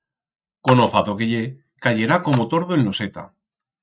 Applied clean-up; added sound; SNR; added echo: neural mask model RNNoise.